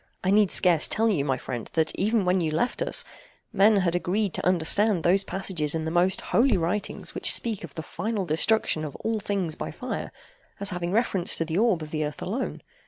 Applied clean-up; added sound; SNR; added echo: neural mask model Resemble Enhance denoiser.